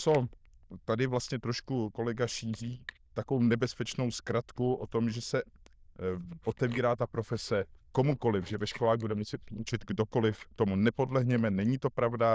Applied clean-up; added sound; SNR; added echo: neural diffusion model UNIVERSE++.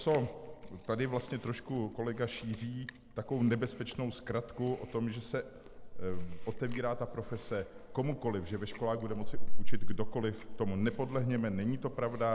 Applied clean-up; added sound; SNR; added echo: none; Chewing, mastication; -3 dB; none.